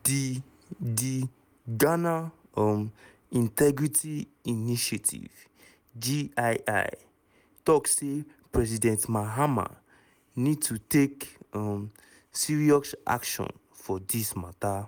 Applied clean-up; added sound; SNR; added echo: none; none; none; none.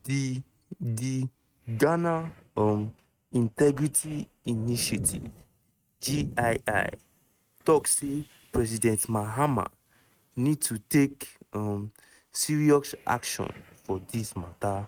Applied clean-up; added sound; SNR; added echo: neural mask model RNNoise.